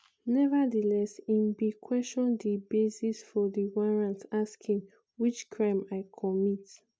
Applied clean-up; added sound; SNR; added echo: none; none; none; none.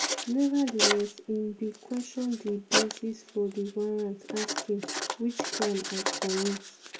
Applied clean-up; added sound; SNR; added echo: none; Writing; 2 dB; reverberation time 0.2 s.